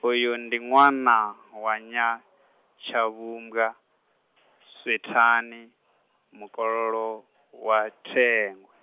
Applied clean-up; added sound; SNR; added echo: none; none; none; none.